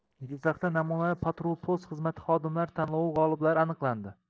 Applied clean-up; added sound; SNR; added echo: neural separator model SepFormer DNS4.